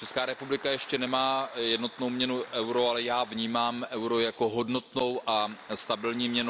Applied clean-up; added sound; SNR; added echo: none; Applause; 19 dB; none.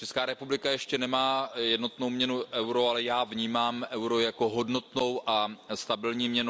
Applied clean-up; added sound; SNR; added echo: none; none; none; none.